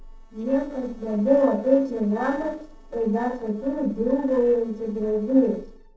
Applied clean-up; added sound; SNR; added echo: neural separator model SepFormer DNS4.